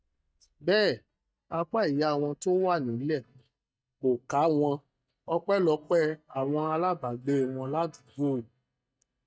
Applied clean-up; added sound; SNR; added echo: neural mask model DeepFilterNet 3.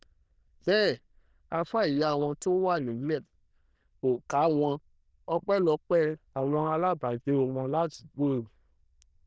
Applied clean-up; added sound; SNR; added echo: neural diffusion model UNIVERSE++.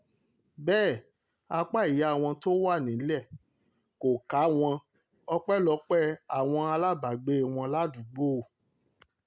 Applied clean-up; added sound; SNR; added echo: none; none; none; none.